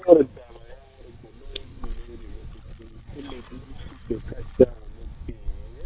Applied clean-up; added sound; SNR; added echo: neural mask model DeepFilterNet 3.